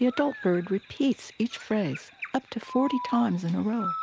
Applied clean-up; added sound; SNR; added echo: none; none; none; none.